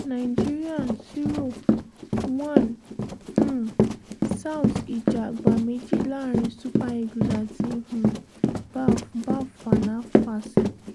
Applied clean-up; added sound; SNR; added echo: none; Run; -4 dB; none.